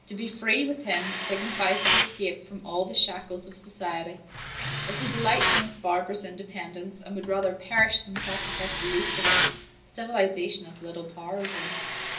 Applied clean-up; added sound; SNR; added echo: none; Tools; 1 dB; reverberation time 0.5 s.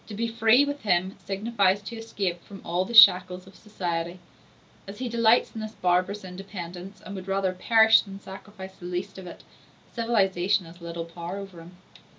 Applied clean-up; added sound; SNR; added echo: none; none; none; none.